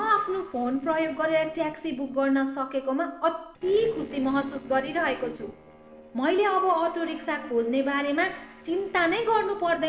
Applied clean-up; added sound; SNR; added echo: neural separator model SepFormer DNS4.